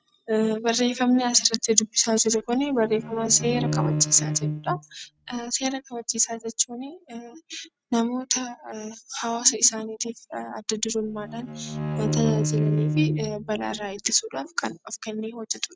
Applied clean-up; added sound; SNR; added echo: neural mask model RNNoise.